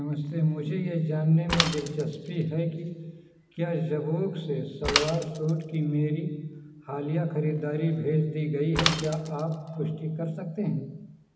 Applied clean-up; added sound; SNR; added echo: none; Mechanisms / Bicycle; 8 dB; reverberation time 0.4 s.